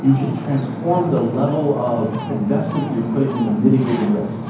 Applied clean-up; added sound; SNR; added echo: none; Ocean; 8 dB; reverberation time 1.2 s.